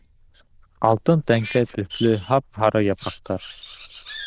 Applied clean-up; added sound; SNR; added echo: neural diffusion model UNIVERSE++.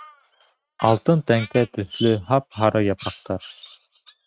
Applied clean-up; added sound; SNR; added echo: neural mask model RNNoise.